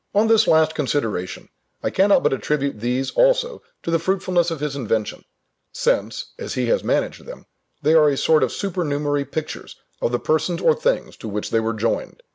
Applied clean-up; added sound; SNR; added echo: none; none; none; none.